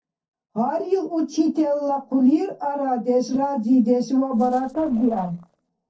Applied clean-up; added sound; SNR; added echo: neural separator model SepFormer DNS4.